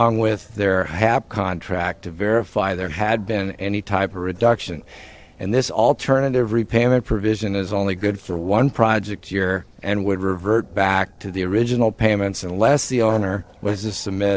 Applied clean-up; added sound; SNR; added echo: neural separator model SepFormer DNS4.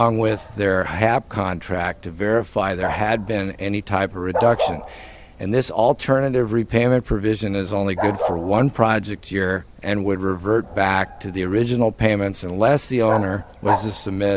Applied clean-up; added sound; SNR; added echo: none; Bark; 11 dB; none.